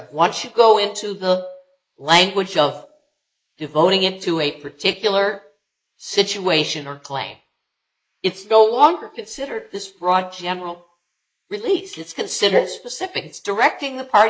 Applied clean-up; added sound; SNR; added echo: neural mask model Resemble Enhance denoiser.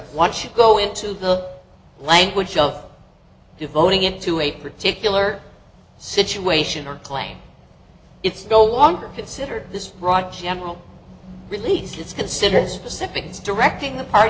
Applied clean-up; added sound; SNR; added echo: none; none; none; none.